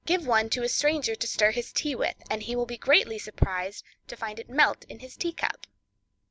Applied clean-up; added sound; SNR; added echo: none; none; none; none.